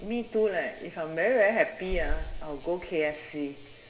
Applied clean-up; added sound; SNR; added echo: none; Breathing; 8 dB; reverberation time 2.9 s.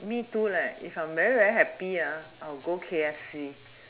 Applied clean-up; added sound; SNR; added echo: none; none; none; none.